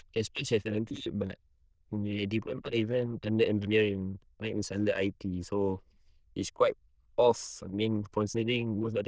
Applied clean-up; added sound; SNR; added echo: neural diffusion model UNIVERSE++.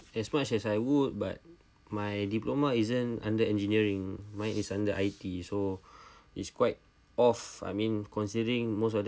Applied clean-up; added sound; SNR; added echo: none; none; none; none.